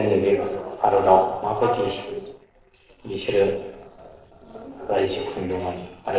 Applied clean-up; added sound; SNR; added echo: neural separator model SepFormer DNS4.